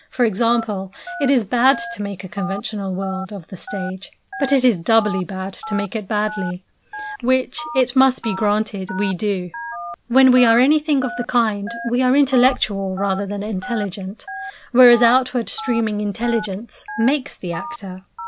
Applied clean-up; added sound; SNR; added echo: none; Telephone; 14 dB; none.